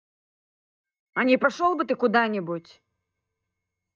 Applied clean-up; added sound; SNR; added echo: neural mask model DeepFilterNet 3.